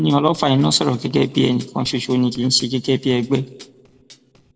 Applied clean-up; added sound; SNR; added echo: neural separator model SepFormer DNS4.